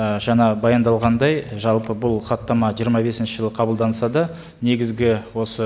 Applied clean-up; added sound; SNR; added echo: none; none; none; none.